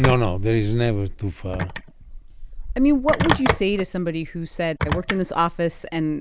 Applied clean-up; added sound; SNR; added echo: none; Telephone; 7 dB; none.